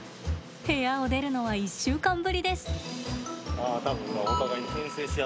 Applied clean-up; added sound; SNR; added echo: none; none; none; none.